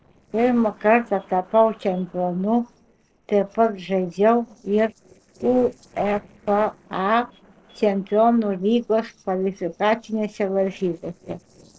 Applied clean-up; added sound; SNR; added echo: neural separator model SepFormer DNS4.